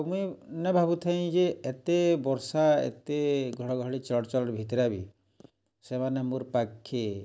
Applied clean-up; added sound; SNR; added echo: none; none; none; none.